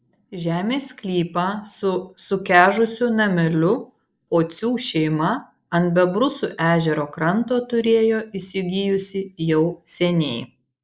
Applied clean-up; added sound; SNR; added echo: neural mask model Resemble Enhance denoiser.